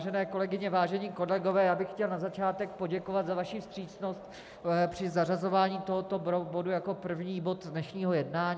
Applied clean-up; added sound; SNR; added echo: none; none; none; none.